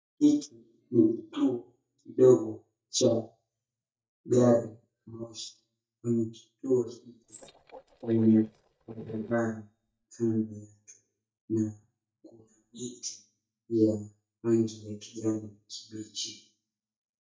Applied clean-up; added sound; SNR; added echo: neural mask model DeepFilterNet 3.